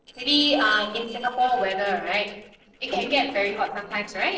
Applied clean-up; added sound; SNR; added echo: neural separator model SepFormer DNS4.